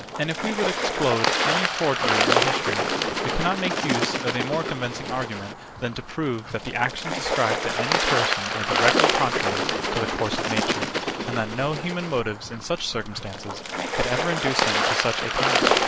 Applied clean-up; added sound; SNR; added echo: none; Water / Bird; -3 dB; none.